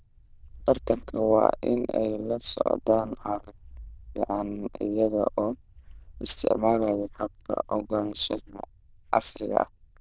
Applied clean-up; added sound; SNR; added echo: neural diffusion model UNIVERSE++.